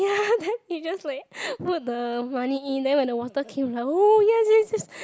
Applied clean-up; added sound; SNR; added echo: none; none; none; none.